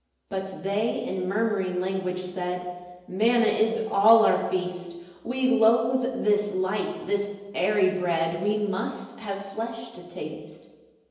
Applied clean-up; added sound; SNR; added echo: none; none; none; reverberation time 1.0 s.